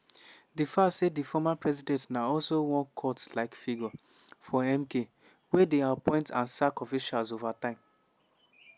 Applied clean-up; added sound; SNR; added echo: none; none; none; none.